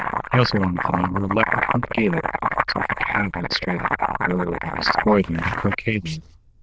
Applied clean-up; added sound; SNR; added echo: neural diffusion model UNIVERSE++.